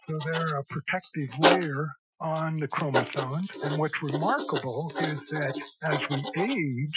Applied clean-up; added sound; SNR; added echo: classical method Wiener filter.